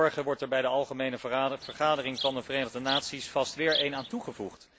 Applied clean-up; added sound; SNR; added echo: none; Insect; 8 dB; none.